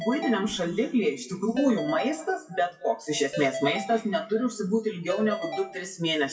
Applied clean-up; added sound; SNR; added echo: classical method WPE with log-MMSE.